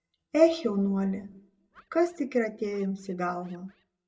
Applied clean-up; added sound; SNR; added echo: neural mask model DeepFilterNet 3.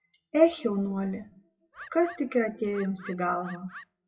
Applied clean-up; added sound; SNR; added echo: classical method WPE with log-MMSE.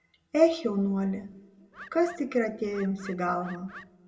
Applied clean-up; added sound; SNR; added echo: none; Bird; 18 dB; reverberation time 0.6 s.